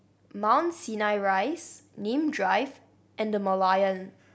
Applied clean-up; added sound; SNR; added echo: none; none; none; none.